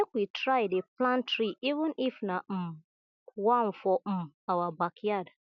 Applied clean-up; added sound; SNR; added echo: none; none; none; none.